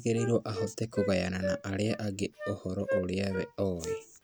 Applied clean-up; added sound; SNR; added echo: none; Wind instrument, woodwind instrument; 7 dB; none.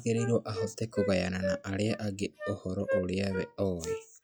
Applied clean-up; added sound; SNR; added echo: classical method log-MMSE.